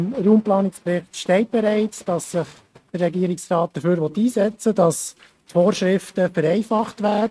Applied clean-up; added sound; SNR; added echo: neural mask model RNNoise.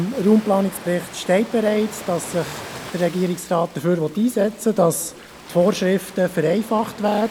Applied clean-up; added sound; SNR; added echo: none; Ocean; 17 dB; none.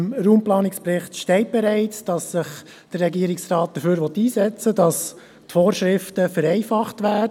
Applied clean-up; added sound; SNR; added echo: none; none; none; none.